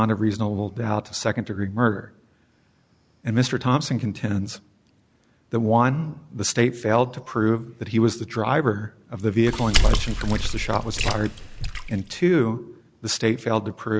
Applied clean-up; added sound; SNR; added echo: none; Water / Splash, splatter; -1 dB; none.